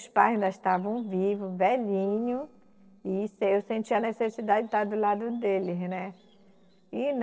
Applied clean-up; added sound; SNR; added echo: neural separator model SepFormer DNS4.